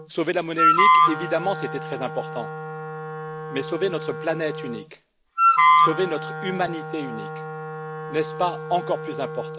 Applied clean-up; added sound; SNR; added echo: none; Wind instrument, woodwind instrument; -5 dB; none.